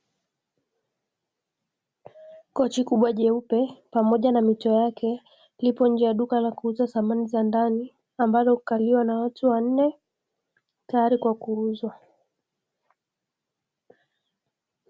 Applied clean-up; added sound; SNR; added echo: none; none; none; none.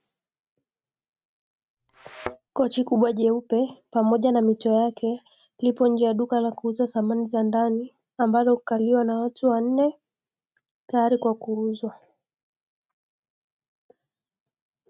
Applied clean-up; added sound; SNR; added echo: neural mask model RNNoise.